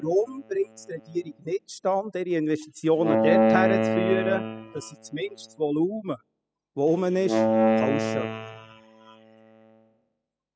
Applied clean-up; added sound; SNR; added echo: classical method spectral subtraction.